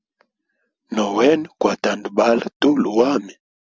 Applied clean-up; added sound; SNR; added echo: none; none; none; none.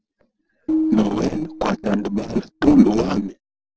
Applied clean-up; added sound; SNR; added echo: neural separator model SepFormer DNS4.